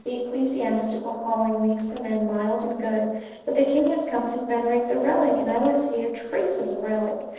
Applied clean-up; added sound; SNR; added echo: neural separator model SepFormer DNS4.